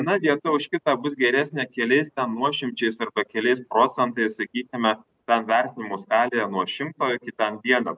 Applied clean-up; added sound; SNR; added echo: none; none; none; none.